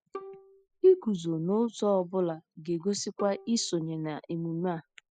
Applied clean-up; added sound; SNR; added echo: classical method spectral subtraction.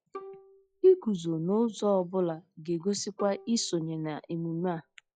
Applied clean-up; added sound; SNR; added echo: classical method log-MMSE.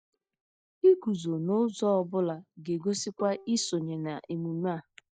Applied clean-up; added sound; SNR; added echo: neural mask model DeepFilterNet 3.